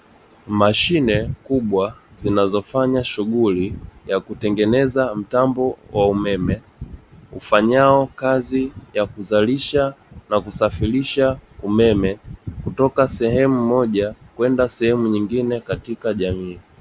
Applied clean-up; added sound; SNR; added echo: none; none; none; none.